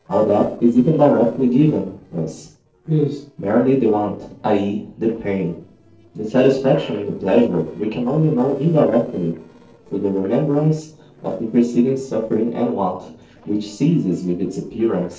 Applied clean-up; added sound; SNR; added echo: neural separator model SepFormer DNS4.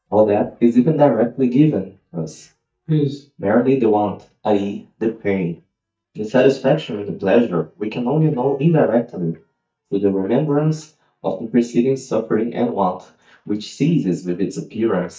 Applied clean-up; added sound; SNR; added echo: neural mask model DeepFilterNet 3.